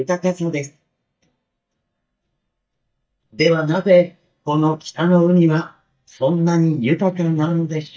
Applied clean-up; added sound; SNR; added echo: neural mask model DeepFilterNet 3.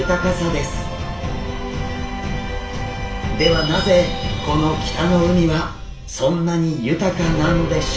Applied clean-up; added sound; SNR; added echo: none; Wind instrument, woodwind instrument; 12 dB; reverberation time 0.5 s.